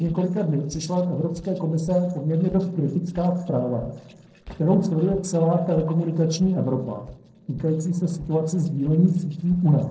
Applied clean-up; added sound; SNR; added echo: neural separator model SepFormer DNS4.